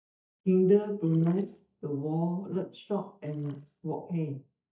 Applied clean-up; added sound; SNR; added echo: neural mask model DeepFilterNet 3.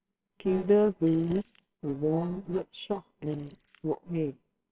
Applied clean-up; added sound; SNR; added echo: neural separator model SepFormer WHAMR!.